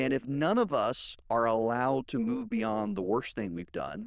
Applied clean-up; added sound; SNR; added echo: neural diffusion model UNIVERSE++.